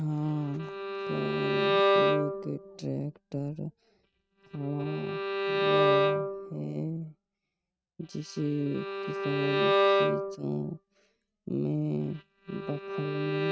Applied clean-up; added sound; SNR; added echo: neural mask model RNNoise.